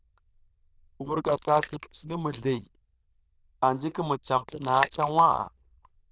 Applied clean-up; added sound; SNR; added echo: neural diffusion model UNIVERSE++.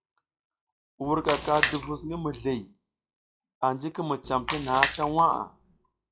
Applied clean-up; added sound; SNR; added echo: classical method log-MMSE.